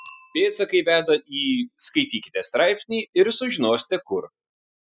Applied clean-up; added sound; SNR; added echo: classical method spectral subtraction.